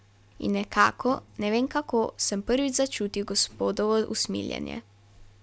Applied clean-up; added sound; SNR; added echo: none; none; none; none.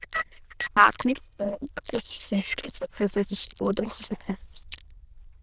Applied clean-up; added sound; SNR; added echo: neural diffusion model UNIVERSE++.